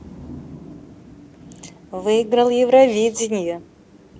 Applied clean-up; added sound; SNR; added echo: none; Thunder / Rain; 20 dB; none.